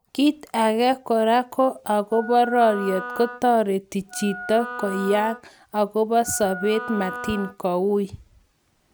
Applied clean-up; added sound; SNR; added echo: none; Wind instrument, woodwind instrument; 12 dB; none.